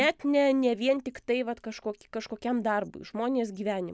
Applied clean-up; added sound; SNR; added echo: none; none; none; none.